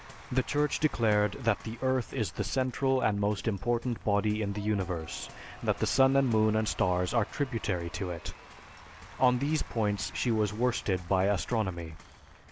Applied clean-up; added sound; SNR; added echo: none; Applause / Crowd / Cheering + Waves, surf; 19 dB; none.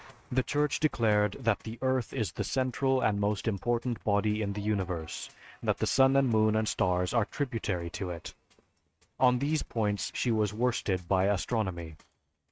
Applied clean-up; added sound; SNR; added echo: neural mask model RNNoise.